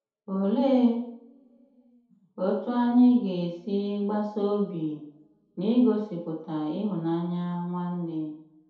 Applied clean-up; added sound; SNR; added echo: none; none; none; reverberation time 0.8 s.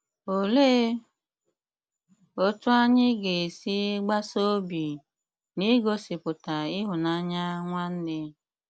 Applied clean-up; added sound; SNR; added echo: none; none; none; none.